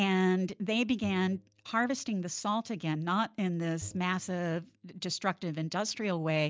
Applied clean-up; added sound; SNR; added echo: neural mask model DeepFilterNet 3.